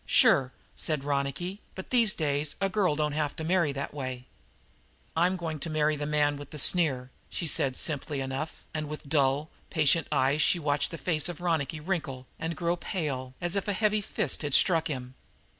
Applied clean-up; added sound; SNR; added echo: none; none; none; none.